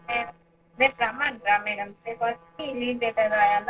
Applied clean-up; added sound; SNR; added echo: neural separator model SepFormer DNS4.